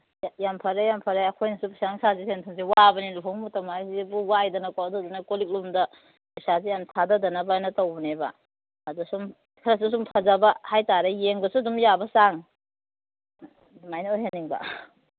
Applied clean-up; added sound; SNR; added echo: none; none; none; none.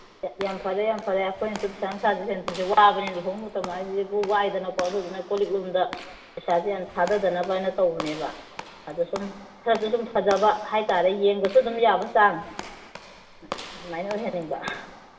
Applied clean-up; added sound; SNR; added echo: none; Walk, footsteps / Slam; 16 dB; reverberation time 0.8 s.